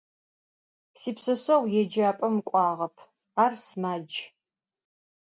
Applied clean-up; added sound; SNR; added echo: none; none; none; none.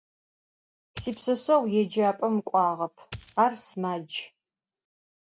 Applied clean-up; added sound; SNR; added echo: none; Coin (dropping); 16 dB; none.